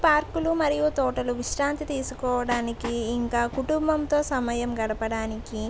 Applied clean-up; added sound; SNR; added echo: none; Train; 16 dB; none.